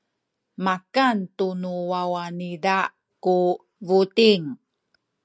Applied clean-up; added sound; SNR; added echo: none; none; none; none.